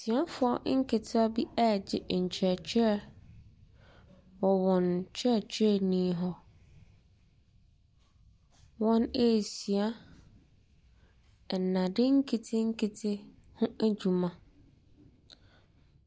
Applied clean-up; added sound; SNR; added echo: none; none; none; none.